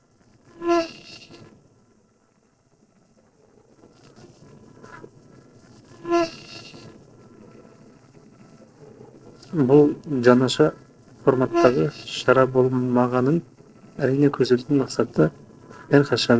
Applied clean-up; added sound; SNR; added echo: neural separator model SepFormer DNS4.